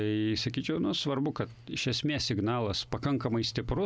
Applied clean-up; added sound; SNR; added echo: none; none; none; none.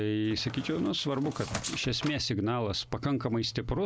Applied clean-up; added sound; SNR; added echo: none; Squeak; 10 dB; none.